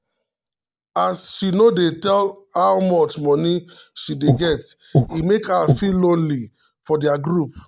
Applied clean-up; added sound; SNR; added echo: neural mask model DeepFilterNet 3.